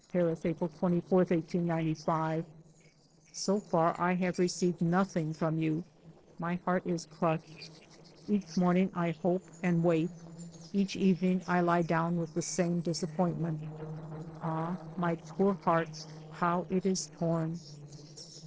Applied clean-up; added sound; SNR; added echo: neural separator model SepFormer DNS4.